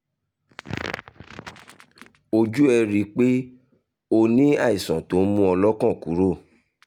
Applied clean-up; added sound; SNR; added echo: none; none; none; none.